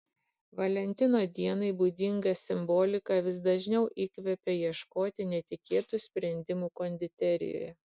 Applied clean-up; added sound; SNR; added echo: none; none; none; none.